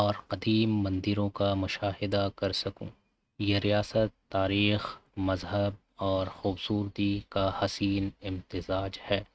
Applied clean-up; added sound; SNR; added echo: neural mask model RNNoise.